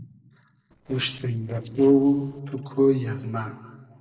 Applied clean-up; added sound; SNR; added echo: neural separator model SepFormer DNS4.